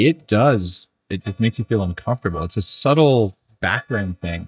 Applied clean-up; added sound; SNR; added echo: neural mask model DeepFilterNet 3.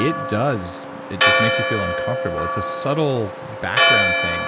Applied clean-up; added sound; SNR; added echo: none; Church bell; -4 dB; none.